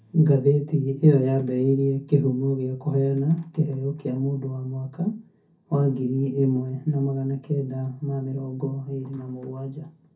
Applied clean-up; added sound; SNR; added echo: none; none; none; reverberation time 0.3 s.